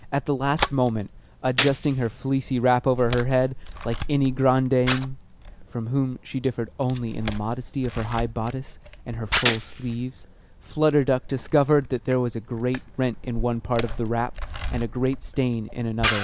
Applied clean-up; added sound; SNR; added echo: none; Camera + Gunshot, gunfire; 5 dB; none.